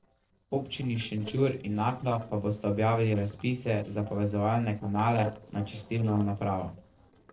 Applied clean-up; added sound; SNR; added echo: neural separator model SepFormer DNS4.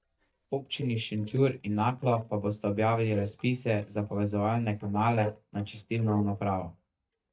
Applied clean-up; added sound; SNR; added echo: neural mask model DeepFilterNet 3.